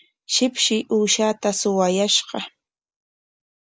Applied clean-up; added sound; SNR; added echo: none; none; none; none.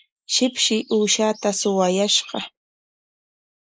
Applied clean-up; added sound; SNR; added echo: neural mask model Resemble Enhance denoiser.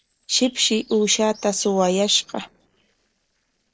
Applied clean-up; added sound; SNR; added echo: neural separator model SepFormer DNS4.